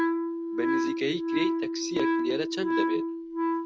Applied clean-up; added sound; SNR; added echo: neural mask model RNNoise.